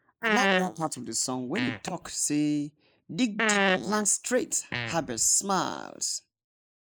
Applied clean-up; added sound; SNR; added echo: neural mask model Resemble Enhance denoiser.